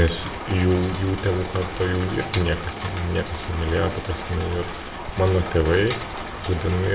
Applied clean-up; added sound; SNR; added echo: none; Rain; 9 dB; reverberation time 0.8 s.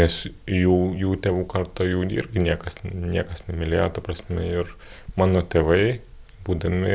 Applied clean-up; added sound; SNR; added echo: none; none; none; none.